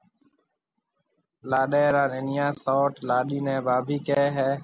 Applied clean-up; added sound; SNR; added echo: none; none; none; none.